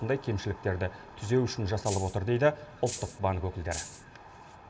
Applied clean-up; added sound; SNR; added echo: none; Rattle (instrument); 10 dB; reverberation time 0.3 s.